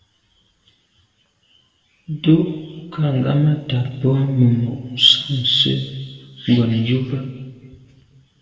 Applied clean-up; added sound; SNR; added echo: none; none; none; reverberation time 1.5 s.